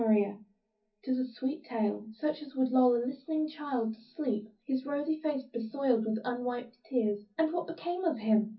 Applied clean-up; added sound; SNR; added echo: none; none; none; reverberation time 0.3 s.